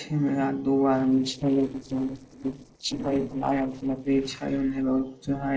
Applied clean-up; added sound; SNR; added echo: neural separator model SepFormer DNS4.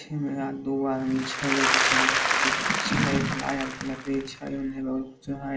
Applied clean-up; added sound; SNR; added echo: none; Applause / Crowd; -3 dB; reverberation time 0.4 s.